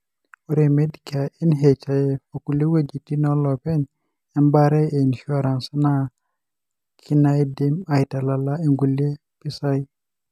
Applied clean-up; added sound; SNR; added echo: none; none; none; none.